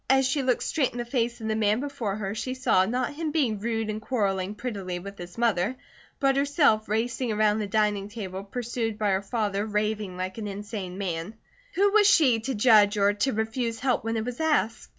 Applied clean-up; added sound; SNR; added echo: none; none; none; none.